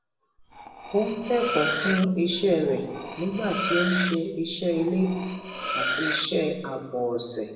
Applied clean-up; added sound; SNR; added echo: none; Cutlery, silverware; 5 dB; reverberation time 1.0 s.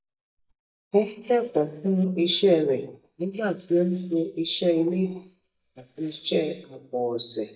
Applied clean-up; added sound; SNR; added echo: neural mask model DeepFilterNet 3.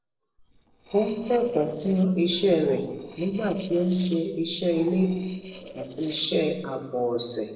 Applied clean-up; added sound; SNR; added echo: neural separator model SepFormer DNS4.